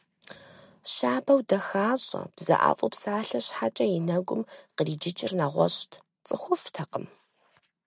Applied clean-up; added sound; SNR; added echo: none; none; none; none.